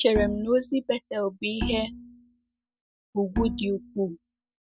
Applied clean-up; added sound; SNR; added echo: none; Bowed string instrument; 7 dB; none.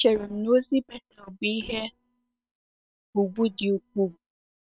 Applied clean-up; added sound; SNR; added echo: neural separator model SepFormer WHAM!.